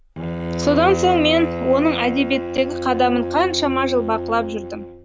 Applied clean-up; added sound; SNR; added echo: none; Bowed string instrument; 6 dB; none.